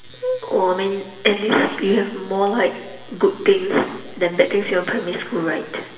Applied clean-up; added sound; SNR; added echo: none; none; none; reverberation time 1.2 s.